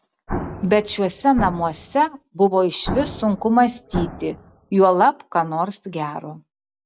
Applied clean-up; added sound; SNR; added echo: none; Explosion; 10 dB; none.